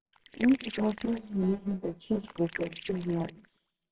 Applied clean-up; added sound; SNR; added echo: neural separator model SepFormer WHAMR!.